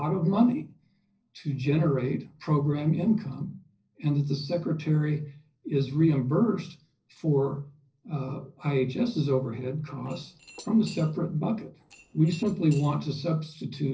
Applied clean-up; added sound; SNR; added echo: neural separator model SepFormer DNS4.